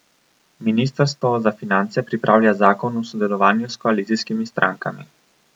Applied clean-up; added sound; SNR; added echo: none; none; none; none.